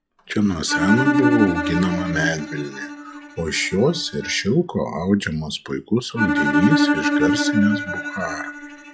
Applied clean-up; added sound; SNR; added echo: classical method log-MMSE.